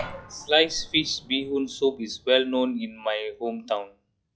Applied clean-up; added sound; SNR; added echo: classical method log-MMSE.